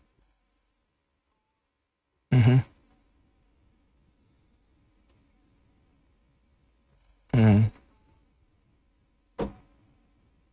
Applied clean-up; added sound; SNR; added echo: neural mask model RNNoise.